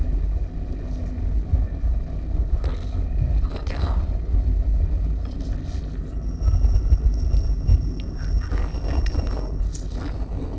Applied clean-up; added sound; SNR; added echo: neural separator model SepFormer DNS4.